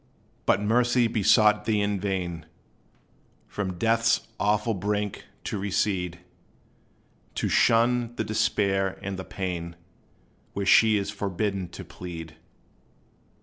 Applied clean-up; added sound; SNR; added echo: none; none; none; none.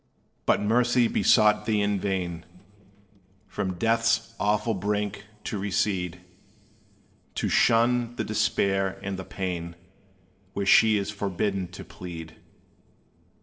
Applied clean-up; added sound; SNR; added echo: neural separator model SepFormer DNS4.